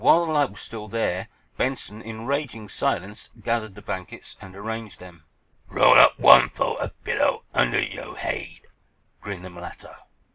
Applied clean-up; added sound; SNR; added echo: none; none; none; none.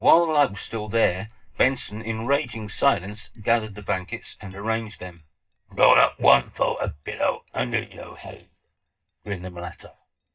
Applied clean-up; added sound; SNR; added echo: neural mask model DeepFilterNet 3.